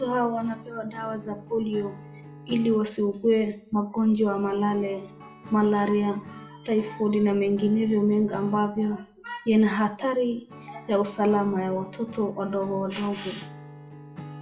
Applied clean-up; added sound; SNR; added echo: none; Acoustic guitar / Strum; 19 dB; reverberation time 0.3 s.